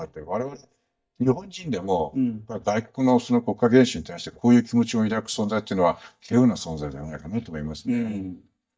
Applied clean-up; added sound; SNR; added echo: neural mask model DeepFilterNet 3.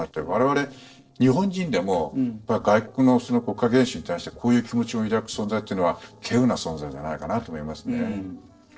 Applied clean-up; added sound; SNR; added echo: neural separator model SepFormer DNS4.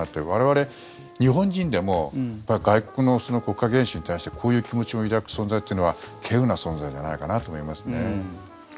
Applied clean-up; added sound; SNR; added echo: none; none; none; none.